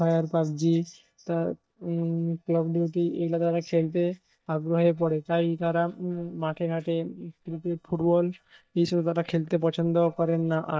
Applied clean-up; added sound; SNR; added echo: neural mask model DeepFilterNet 3.